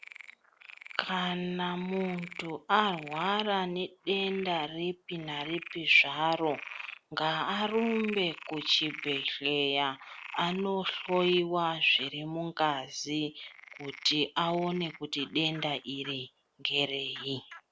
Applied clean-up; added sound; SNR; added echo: none; Frog; 16 dB; none.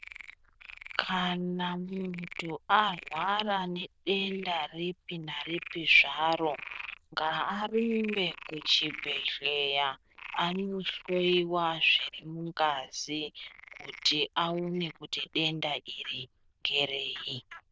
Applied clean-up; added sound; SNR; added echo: neural diffusion model UNIVERSE++.